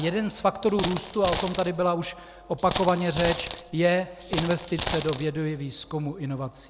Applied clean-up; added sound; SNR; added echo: none; Coin (dropping); -1 dB; none.